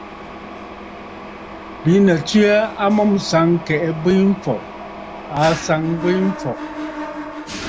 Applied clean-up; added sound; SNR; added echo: none; Mechanisms; 12 dB; none.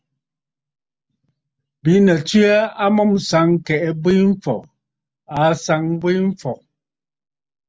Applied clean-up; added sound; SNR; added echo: none; none; none; none.